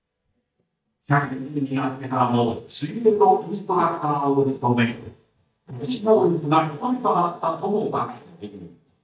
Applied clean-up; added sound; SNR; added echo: neural mask model DeepFilterNet 3.